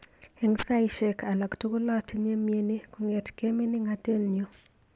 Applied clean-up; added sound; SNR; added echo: none; none; none; none.